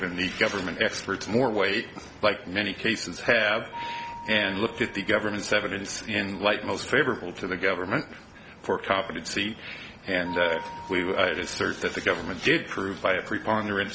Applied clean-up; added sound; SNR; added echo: none; Mallet percussion; 19 dB; none.